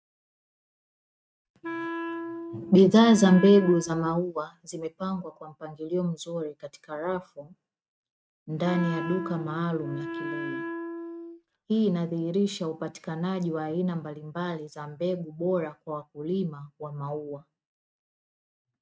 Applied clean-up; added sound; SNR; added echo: neural mask model RNNoise.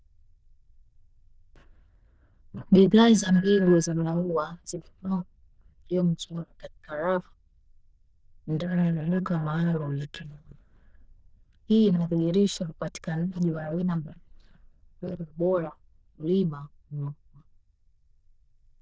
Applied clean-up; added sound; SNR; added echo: neural diffusion model UNIVERSE++.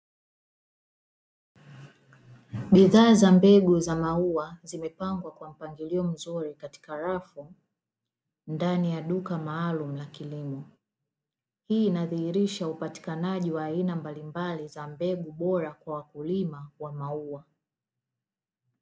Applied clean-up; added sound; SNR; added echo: none; none; none; none.